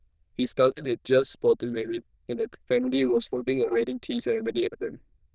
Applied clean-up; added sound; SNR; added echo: neural diffusion model UNIVERSE++.